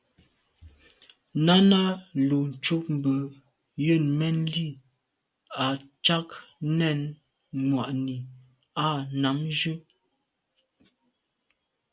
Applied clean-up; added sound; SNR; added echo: none; none; none; none.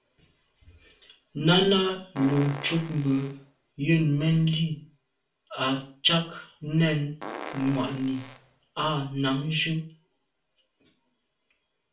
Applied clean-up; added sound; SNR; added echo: none; Fart; 13 dB; reverberation time 0.4 s.